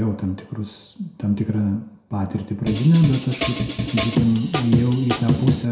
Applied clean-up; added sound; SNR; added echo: none; Drum kit; 2 dB; reverberation time 0.6 s.